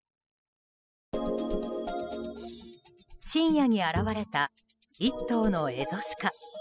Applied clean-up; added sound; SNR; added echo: classical method spectral subtraction.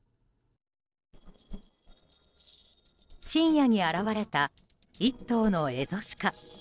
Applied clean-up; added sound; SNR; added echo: neural separator model SepFormer DNS4.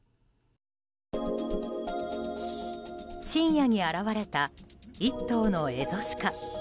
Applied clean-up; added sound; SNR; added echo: none; none; none; none.